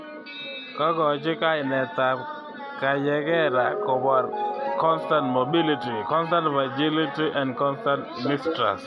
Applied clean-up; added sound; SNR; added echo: none; Mallet percussion; 10 dB; none.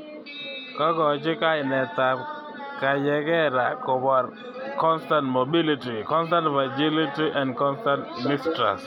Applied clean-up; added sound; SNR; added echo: none; none; none; none.